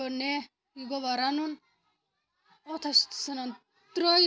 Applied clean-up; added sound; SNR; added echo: none; none; none; none.